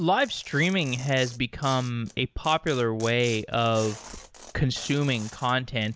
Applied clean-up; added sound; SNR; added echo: none; Tearing; 18 dB; none.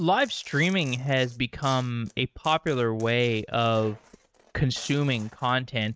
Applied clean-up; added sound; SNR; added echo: neural mask model RNNoise.